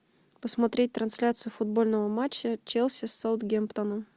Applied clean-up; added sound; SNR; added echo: none; none; none; none.